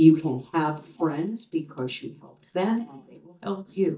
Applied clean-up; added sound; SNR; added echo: neural mask model DeepFilterNet 3.